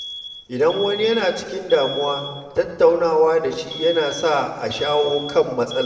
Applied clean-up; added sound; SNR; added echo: none; Alarm; 13 dB; reverberation time 1.6 s.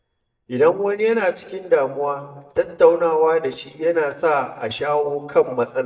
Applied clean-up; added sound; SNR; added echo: neural mask model DeepFilterNet 3.